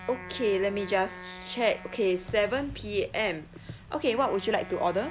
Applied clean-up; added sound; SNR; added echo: none; Engine starting + Wind instrument, woodwind instrument; 15 dB; none.